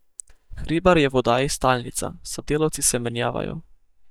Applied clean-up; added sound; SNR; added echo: neural mask model DeepFilterNet 3.